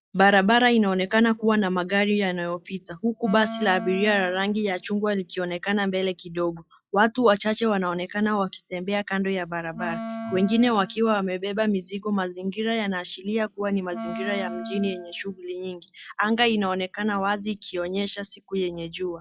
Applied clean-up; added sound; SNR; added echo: classical method log-MMSE.